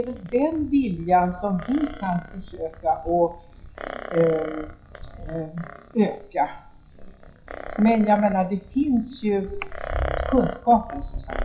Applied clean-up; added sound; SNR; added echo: classical method WPE with log-MMSE.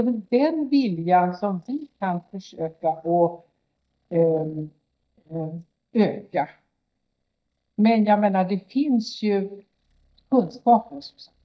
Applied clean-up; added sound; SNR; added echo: neural mask model DeepFilterNet 3.